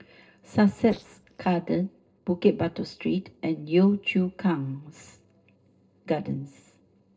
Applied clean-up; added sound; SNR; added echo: neural separator model SepFormer DNS4.